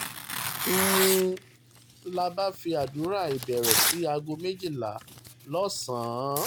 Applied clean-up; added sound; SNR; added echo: none; Tearing; 2 dB; none.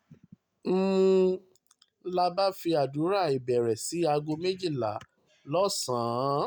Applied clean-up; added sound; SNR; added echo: none; none; none; none.